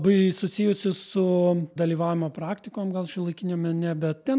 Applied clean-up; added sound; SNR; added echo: none; none; none; none.